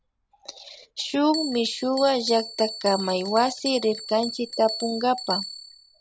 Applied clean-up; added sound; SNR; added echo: none; Bell; 10 dB; none.